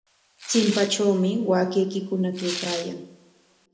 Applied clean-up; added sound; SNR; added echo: none; Tearing; 13 dB; reverberation time 0.7 s.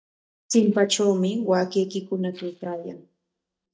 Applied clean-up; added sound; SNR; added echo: neural mask model DeepFilterNet 3.